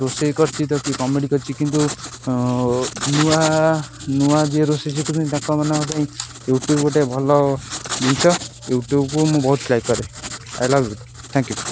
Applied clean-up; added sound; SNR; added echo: none; Writing; 10 dB; none.